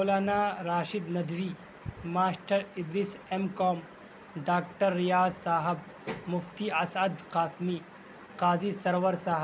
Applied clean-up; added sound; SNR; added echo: none; none; none; none.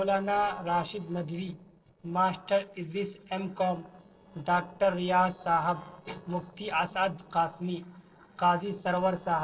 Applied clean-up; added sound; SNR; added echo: neural separator model SepFormer DNS4.